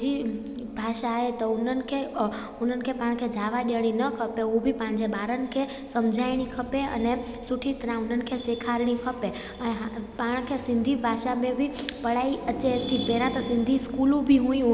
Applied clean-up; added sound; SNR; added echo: none; none; none; none.